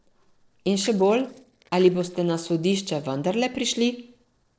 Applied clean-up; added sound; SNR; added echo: neural separator model SepFormer DNS4.